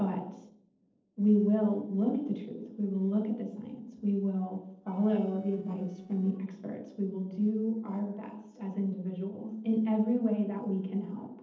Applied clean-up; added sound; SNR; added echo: neural separator model SepFormer DNS4.